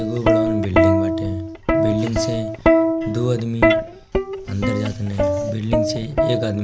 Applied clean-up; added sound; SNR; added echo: none; Plucked string instrument; -4 dB; none.